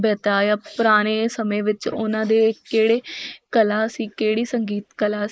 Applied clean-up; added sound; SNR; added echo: neural mask model Resemble Enhance denoiser.